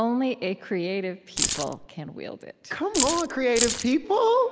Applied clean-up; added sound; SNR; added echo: none; Keys jangling; 2 dB; none.